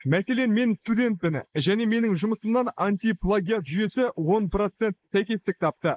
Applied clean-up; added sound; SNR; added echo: neural mask model Resemble Enhance denoiser.